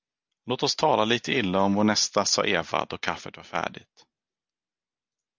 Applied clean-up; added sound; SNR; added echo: none; none; none; none.